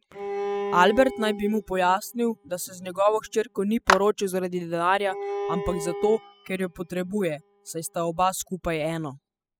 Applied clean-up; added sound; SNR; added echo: classical method spectral subtraction.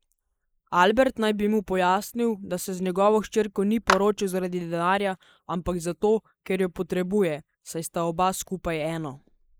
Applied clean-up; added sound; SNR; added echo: neural mask model Resemble Enhance denoiser.